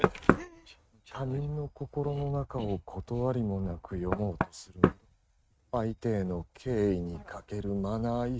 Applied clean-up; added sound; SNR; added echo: neural mask model RNNoise.